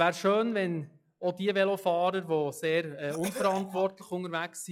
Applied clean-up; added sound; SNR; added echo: classical method log-MMSE.